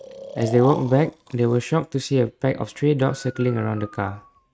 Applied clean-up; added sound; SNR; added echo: neural mask model RNNoise.